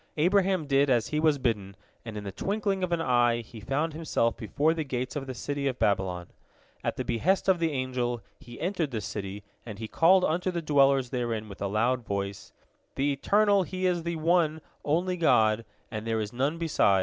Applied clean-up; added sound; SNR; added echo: none; none; none; none.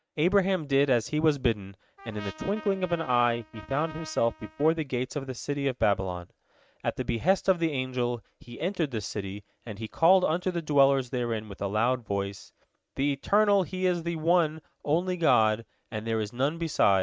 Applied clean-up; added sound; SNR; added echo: neural mask model RNNoise.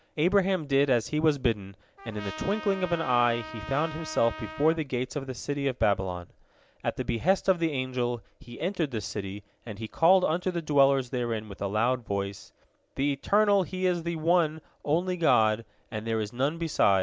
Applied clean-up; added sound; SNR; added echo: none; Trumpet; 13 dB; none.